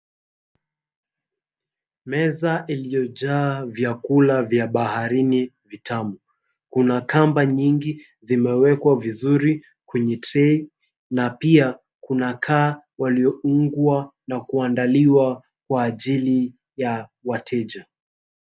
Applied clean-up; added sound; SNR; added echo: none; none; none; none.